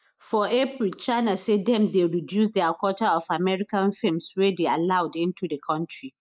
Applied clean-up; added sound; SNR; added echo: neural mask model Resemble Enhance denoiser.